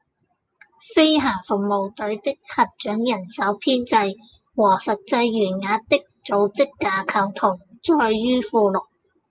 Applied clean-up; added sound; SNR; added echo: none; none; none; none.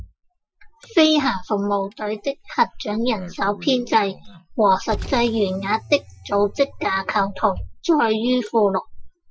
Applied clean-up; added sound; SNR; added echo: classical method Wiener filter.